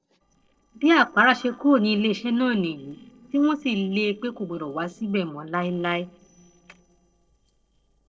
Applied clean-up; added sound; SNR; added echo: neural separator model SepFormer DNS4.